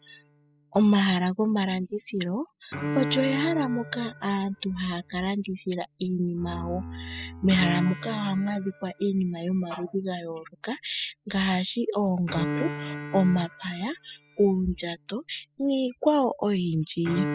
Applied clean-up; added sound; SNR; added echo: classical method spectral subtraction.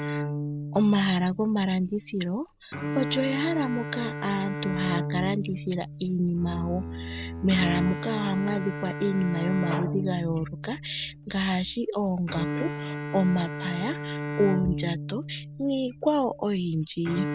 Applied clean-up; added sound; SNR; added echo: none; Bowed string instrument + Bowed string instrument; 6 dB; none.